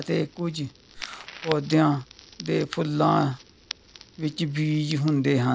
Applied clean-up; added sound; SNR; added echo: none; Crackle; 18 dB; none.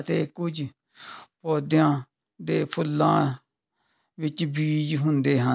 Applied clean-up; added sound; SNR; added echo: none; none; none; none.